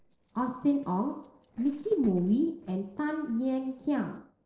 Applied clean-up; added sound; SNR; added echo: neural separator model SepFormer DNS4.